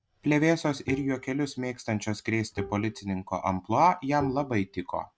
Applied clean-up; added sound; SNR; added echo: none; Bowed string instrument; 13 dB; none.